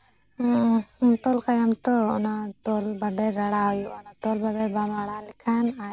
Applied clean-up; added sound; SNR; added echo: none; none; none; none.